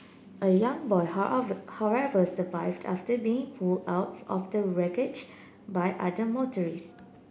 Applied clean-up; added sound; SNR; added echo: none; none; none; none.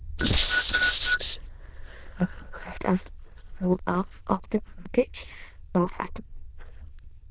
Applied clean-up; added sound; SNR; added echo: neural diffusion model UNIVERSE++.